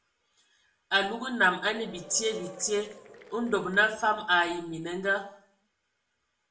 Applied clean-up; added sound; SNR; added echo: none; Applause / Crowd / Cheering; 19 dB; reverberation time 0.4 s.